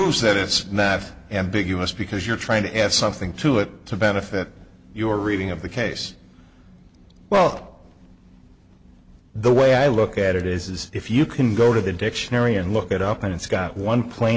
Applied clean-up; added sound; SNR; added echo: none; Gunshot, gunfire; 18 dB; none.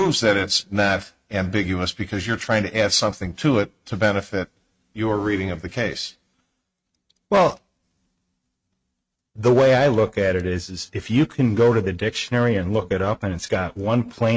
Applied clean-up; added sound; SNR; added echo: neural mask model RNNoise.